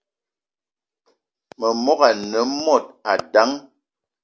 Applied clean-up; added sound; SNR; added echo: none; none; none; none.